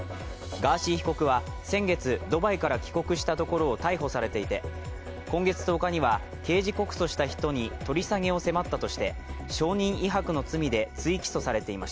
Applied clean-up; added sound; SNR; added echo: none; none; none; none.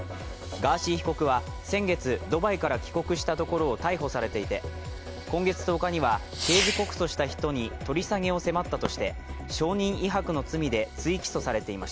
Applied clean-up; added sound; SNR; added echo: none; Fireworks; 12 dB; none.